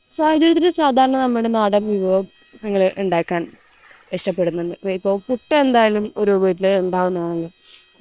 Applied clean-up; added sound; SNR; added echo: neural separator model SepFormer WHAM!.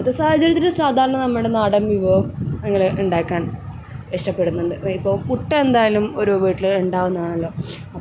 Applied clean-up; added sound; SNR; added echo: none; none; none; none.